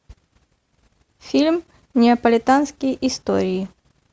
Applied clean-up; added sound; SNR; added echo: none; none; none; none.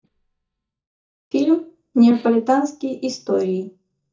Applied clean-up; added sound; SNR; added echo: neural mask model DeepFilterNet 3.